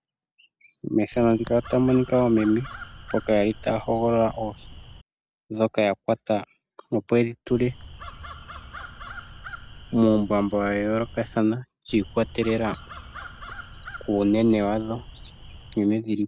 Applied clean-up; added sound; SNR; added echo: none; Crow; 16 dB; none.